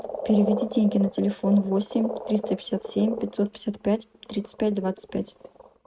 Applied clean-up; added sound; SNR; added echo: neural mask model RNNoise.